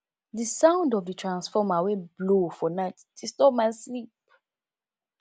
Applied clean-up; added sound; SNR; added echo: none; none; none; none.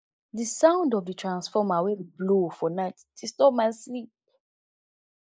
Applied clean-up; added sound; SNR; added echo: neural mask model Resemble Enhance denoiser.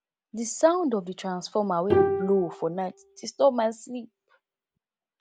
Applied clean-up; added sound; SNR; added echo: none; Bowed string instrument; 2 dB; none.